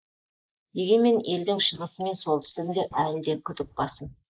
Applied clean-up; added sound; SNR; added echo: neural mask model Resemble Enhance denoiser.